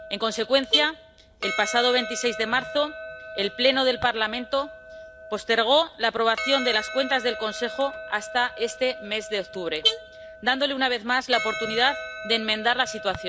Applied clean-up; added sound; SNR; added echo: none; Percussion + Alarm / Car; 8 dB; none.